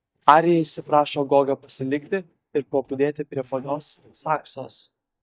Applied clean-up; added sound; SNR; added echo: neural mask model DeepFilterNet 3.